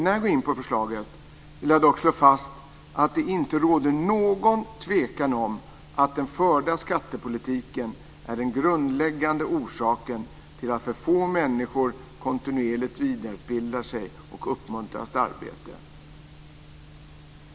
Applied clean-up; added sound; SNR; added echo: none; none; none; none.